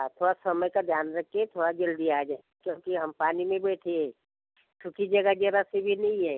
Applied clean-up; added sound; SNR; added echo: none; none; none; none.